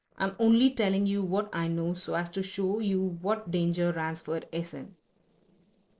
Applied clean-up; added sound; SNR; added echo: neural separator model SepFormer DNS4.